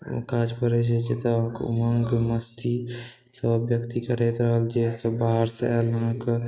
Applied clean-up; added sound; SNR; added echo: neural mask model RNNoise.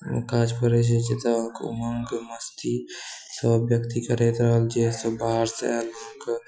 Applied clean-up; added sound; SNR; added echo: classical method Wiener filter.